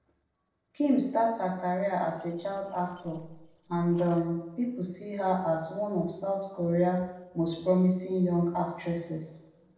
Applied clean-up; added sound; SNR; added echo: neural separator model SepFormer DNS4.